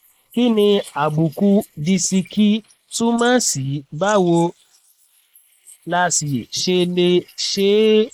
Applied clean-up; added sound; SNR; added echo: neural mask model Resemble Enhance denoiser.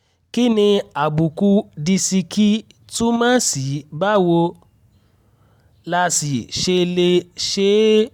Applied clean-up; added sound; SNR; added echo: none; none; none; none.